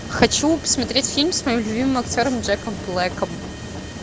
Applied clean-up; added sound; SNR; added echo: none; Mechanisms; 12 dB; none.